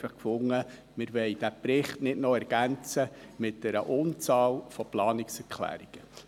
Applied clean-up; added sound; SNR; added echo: none; none; none; none.